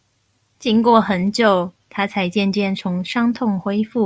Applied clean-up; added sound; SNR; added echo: none; none; none; none.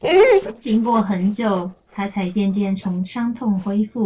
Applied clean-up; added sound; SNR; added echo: neural separator model SepFormer DNS4.